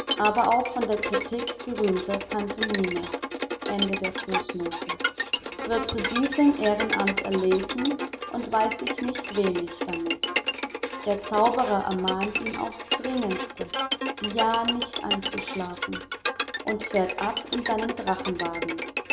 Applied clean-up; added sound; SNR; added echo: none; Bowed string instrument; 3 dB; none.